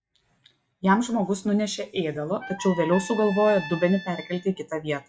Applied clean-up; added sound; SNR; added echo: classical method WPE with log-MMSE.